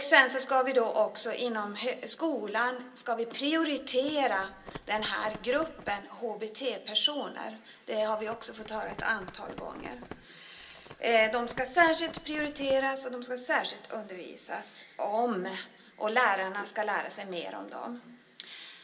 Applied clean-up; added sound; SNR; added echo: none; Run; 17 dB; reverberation time 0.2 s.